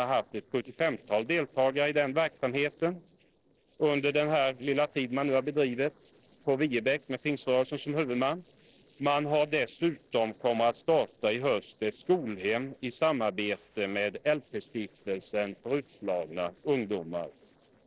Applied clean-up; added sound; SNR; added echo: neural separator model SepFormer DNS4.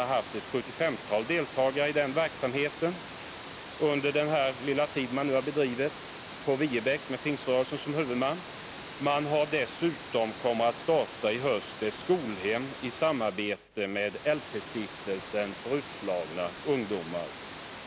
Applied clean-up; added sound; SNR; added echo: none; Water; 13 dB; none.